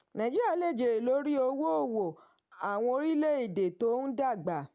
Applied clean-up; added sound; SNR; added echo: none; none; none; none.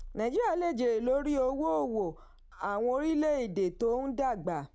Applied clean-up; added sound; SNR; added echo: none; Purr; 20 dB; none.